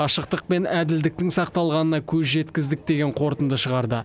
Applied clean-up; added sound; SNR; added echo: none; none; none; none.